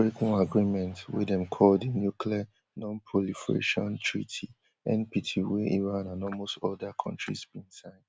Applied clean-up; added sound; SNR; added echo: none; none; none; none.